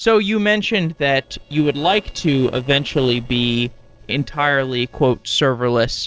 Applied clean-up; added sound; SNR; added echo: neural separator model SepFormer DNS4.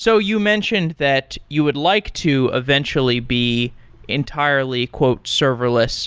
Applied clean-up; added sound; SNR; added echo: none; none; none; none.